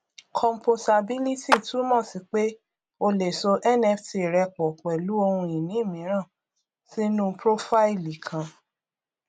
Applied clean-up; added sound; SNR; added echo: none; Clapping; 4 dB; none.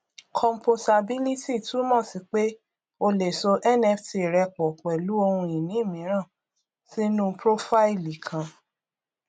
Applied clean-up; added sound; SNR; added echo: none; none; none; none.